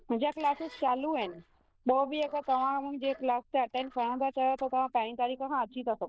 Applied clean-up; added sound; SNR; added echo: neural diffusion model UNIVERSE++.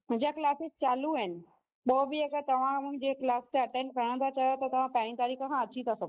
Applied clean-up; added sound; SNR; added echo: neural mask model Resemble Enhance denoiser.